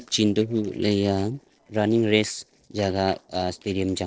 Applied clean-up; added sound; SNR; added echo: neural separator model SepFormer DNS4.